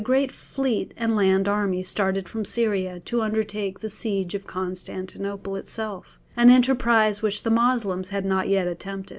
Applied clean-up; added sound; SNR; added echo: none; none; none; none.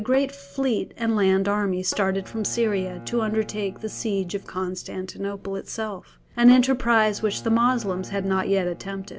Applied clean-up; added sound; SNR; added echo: none; Tabla + Bowed string instrument; 19 dB; none.